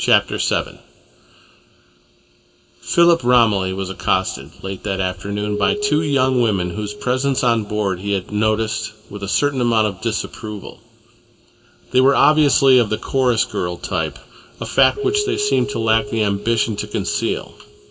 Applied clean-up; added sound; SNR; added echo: none; Keyboard (musical); 14 dB; reverberation time 1.5 s.